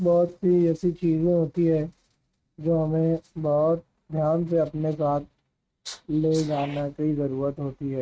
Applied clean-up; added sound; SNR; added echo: neural mask model RNNoise.